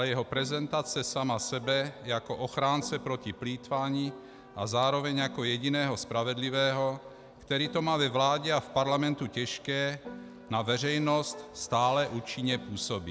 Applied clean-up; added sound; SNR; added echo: none; Piano; 18 dB; none.